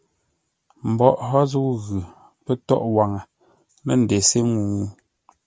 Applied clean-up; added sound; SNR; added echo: none; none; none; none.